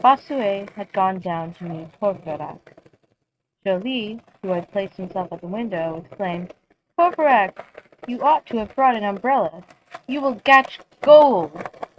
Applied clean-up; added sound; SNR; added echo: neural mask model RNNoise.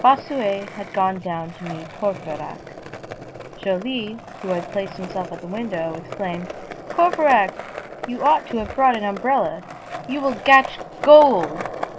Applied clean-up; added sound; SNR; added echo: none; Skateboard; 13 dB; none.